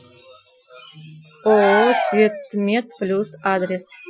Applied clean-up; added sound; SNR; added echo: classical method Wiener filter.